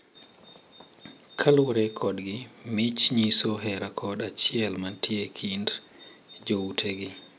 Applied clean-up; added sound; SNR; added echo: none; none; none; none.